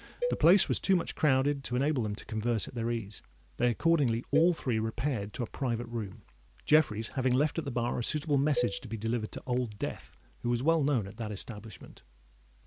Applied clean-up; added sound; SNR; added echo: none; Cowbell; 10 dB; none.